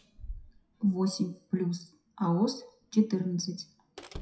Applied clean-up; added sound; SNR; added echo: classical method WPE with log-MMSE.